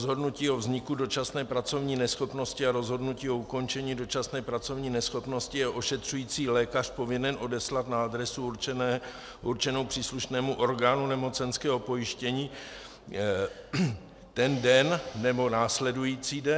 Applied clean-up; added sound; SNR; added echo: none; none; none; none.